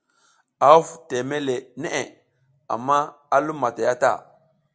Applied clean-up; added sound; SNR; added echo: none; none; none; none.